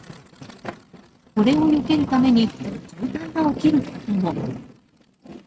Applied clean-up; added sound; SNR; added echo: neural mask model RNNoise.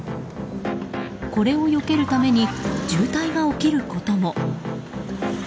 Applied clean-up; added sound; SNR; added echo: none; none; none; none.